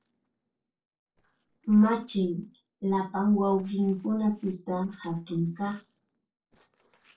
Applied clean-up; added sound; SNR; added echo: neural separator model SepFormer DNS4.